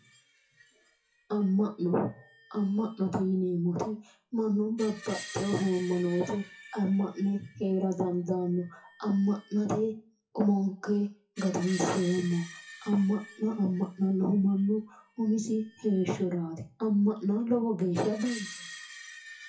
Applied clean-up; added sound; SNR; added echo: classical method WPE with log-MMSE.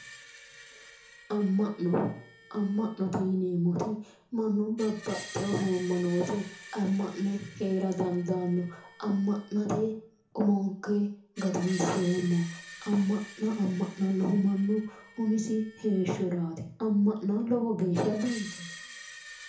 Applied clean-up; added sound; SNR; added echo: none; Screech; 19 dB; reverberation time 0.6 s.